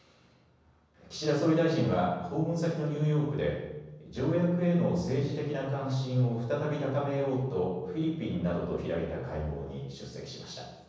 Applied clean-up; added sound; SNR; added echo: none; none; none; reverberation time 1.1 s.